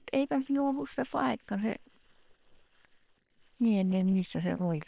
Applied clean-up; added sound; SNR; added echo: neural separator model SepFormer WHAM!.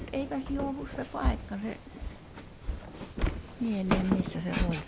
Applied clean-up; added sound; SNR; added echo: none; Walk, footsteps; -1 dB; none.